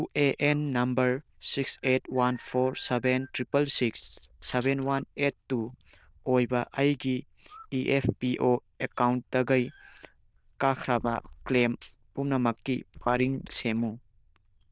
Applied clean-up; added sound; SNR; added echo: neural diffusion model UNIVERSE++.